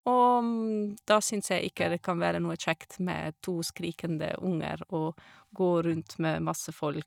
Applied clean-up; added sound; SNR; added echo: neural mask model DeepFilterNet 3.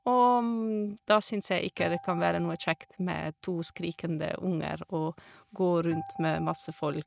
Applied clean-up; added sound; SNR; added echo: neural mask model RNNoise.